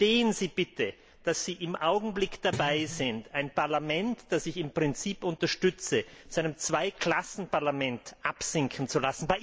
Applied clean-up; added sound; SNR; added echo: none; Guitar; 12 dB; none.